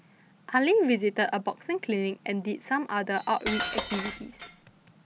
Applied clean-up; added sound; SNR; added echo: none; Cutlery, silverware; 4 dB; none.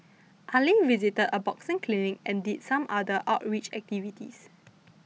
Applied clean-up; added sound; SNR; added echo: none; none; none; none.